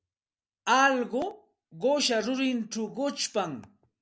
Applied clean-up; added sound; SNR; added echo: none; none; none; none.